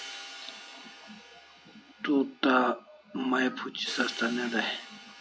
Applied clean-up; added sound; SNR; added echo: none; Hi-hat; 15 dB; none.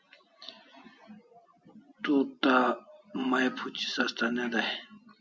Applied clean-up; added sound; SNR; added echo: none; none; none; none.